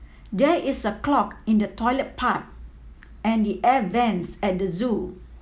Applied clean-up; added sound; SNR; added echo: none; none; none; none.